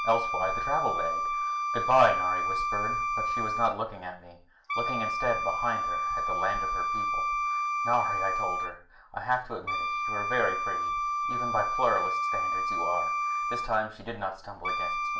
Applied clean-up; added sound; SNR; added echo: none; Wind instrument, woodwind instrument; -1 dB; reverberation time 0.4 s.